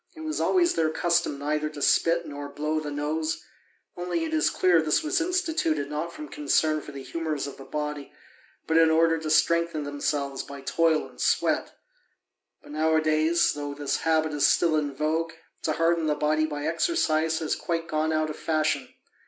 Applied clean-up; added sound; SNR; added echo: none; none; none; none.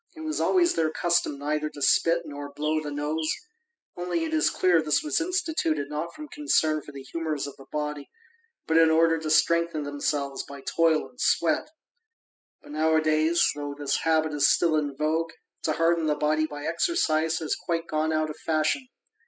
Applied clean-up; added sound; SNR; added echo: classical method spectral subtraction.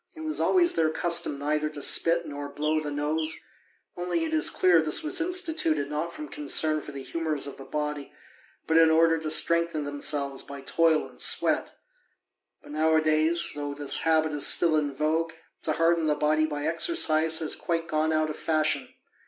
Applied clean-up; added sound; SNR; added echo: none; Bird; 17 dB; none.